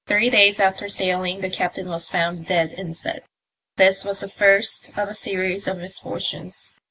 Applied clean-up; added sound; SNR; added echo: none; none; none; none.